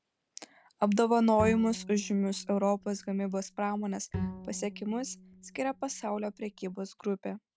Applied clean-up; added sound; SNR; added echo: none; Bowed string instrument; 11 dB; none.